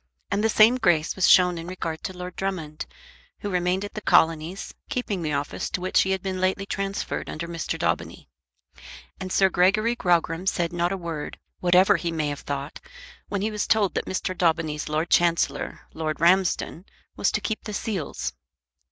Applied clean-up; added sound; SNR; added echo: none; none; none; none.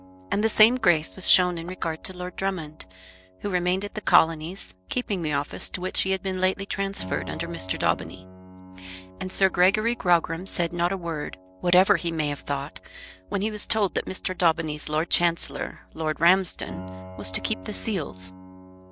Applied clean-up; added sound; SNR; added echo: none; Piano; 19 dB; none.